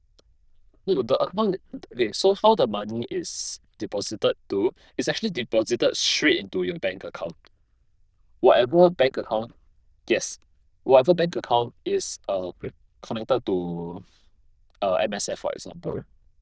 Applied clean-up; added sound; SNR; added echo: neural diffusion model UNIVERSE++.